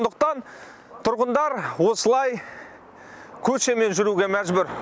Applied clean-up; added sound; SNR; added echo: none; none; none; none.